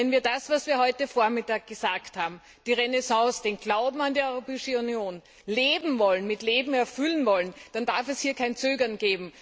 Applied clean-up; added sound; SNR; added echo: none; none; none; none.